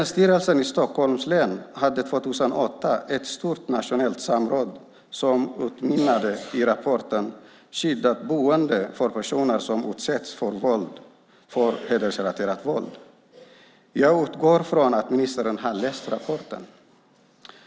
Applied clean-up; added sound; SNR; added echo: none; none; none; none.